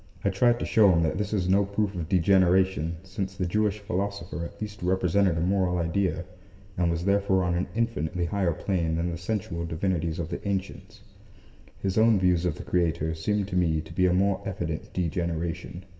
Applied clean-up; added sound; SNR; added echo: none; none; none; reverberation time 1.9 s.